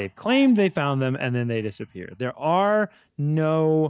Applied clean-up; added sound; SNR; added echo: neural mask model DeepFilterNet 3.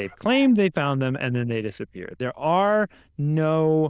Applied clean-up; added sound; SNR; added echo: neural diffusion model UNIVERSE++.